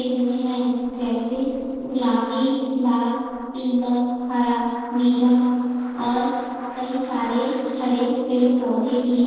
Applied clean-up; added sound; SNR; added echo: neural separator model SepFormer DNS4.